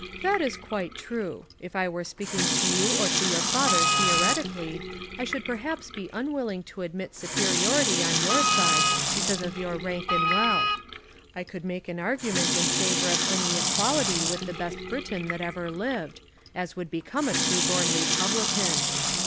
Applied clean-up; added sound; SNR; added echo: none; Sink (filling or washing) / Water tap, faucet + Wind instrument, woodwind instrument; -4 dB; none.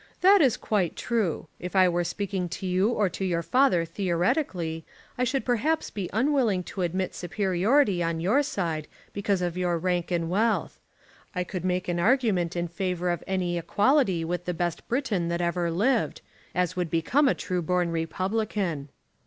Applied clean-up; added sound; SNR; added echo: none; none; none; none.